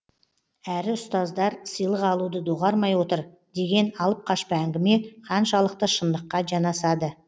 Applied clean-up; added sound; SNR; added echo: none; none; none; none.